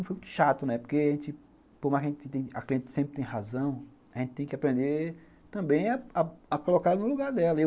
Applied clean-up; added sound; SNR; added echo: none; none; none; none.